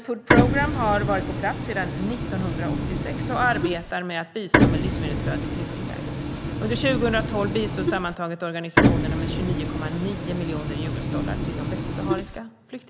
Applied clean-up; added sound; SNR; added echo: none; Printer; -4 dB; none.